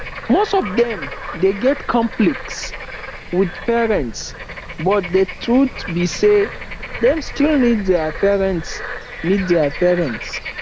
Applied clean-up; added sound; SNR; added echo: none; Bird / Frog; 10 dB; none.